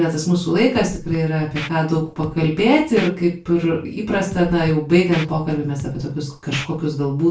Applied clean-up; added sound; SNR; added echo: none; Scratching (performance technique); 15 dB; reverberation time 0.3 s.